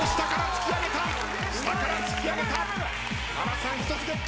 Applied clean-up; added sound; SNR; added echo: none; Bowed string instrument; 15 dB; none.